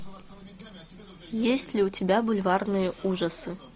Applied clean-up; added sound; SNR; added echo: none; none; none; none.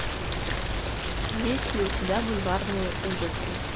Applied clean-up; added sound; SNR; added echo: none; Rain; -2 dB; none.